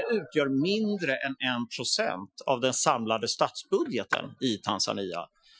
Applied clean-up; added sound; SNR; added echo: classical method Wiener filter.